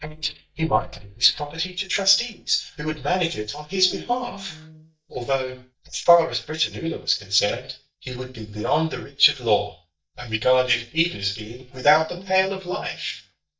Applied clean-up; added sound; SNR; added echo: neural mask model DeepFilterNet 3.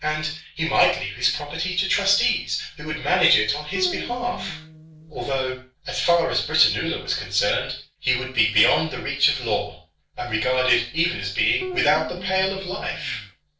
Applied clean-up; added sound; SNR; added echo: neural separator model SepFormer DNS4.